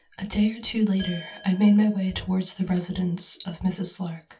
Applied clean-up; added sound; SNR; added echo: none; Glass; 11 dB; reverberation time 0.2 s.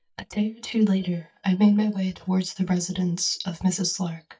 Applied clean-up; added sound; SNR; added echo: neural mask model DeepFilterNet 3.